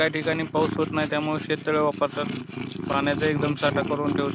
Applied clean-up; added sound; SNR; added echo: none; Purr; 5 dB; none.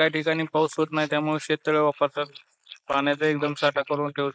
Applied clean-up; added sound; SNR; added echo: neural mask model Resemble Enhance denoiser.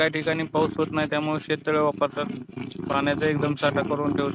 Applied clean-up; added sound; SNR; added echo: neural mask model RNNoise.